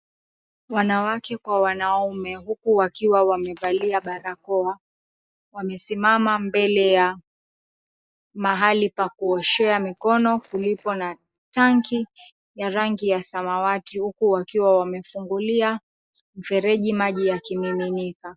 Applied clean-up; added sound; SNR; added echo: neural mask model DeepFilterNet 3.